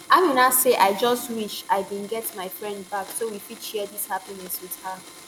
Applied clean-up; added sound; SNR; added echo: none; Domestic sounds, home sounds; 20 dB; none.